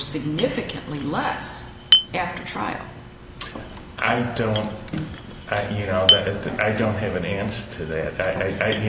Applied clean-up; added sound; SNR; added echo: none; Chink, clink; 3 dB; none.